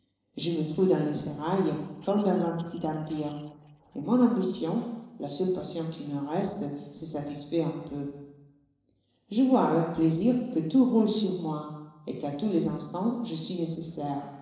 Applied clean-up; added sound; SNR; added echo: neural separator model SepFormer DNS4.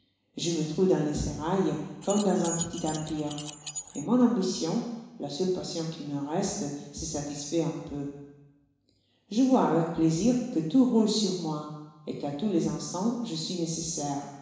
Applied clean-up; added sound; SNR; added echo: none; Keys jangling; 11 dB; reverberation time 1.0 s.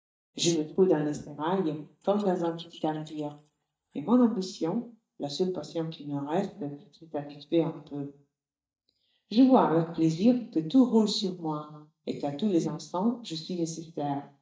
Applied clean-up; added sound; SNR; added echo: neural mask model DeepFilterNet 3.